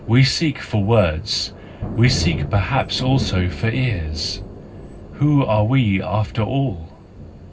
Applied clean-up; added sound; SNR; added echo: none; Thunder; 11 dB; reverberation time 0.4 s.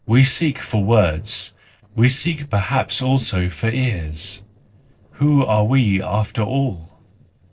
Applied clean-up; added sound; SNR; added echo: neural separator model SepFormer DNS4.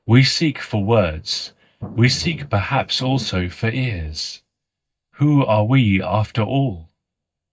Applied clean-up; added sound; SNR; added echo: neural mask model DeepFilterNet 3.